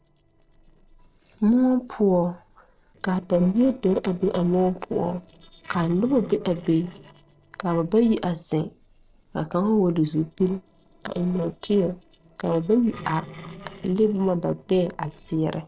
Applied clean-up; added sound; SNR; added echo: neural separator model SepFormer DNS4.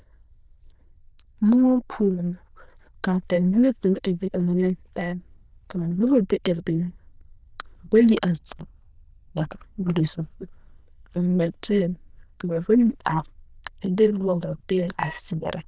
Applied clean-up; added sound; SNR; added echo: neural diffusion model UNIVERSE++.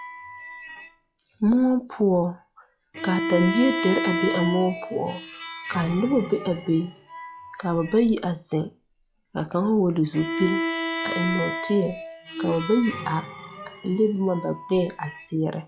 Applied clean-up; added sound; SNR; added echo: classical method log-MMSE.